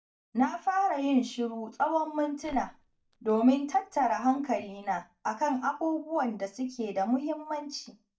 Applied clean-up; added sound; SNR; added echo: neural mask model DeepFilterNet 3.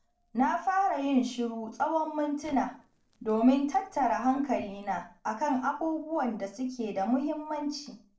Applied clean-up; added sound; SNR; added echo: neural separator model SepFormer DNS4.